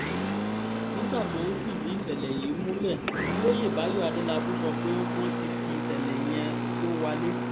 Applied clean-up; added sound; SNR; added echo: none; Engine; -2 dB; none.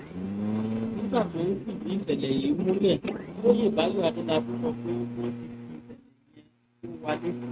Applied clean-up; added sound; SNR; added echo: neural mask model RNNoise.